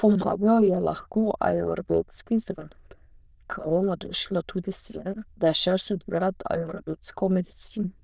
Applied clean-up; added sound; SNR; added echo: neural diffusion model UNIVERSE++.